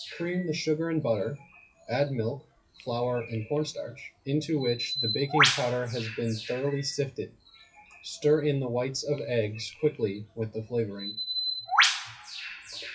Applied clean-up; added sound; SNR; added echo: classical method WPE with log-MMSE.